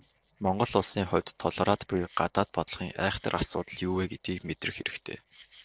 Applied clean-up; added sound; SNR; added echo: neural separator model SepFormer DNS4.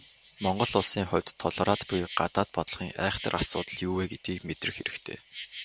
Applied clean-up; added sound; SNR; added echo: none; Insect; 15 dB; none.